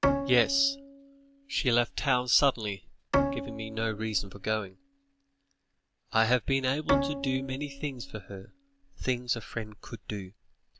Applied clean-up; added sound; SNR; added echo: none; Bowed string instrument; 4 dB; none.